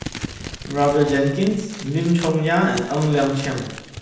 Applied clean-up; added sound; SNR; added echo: none; Crumpling, crinkling; 14 dB; reverberation time 0.9 s.